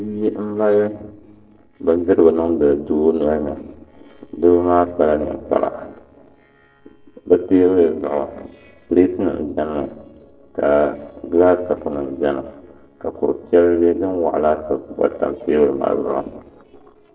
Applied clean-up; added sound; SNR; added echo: neural separator model SepFormer DNS4.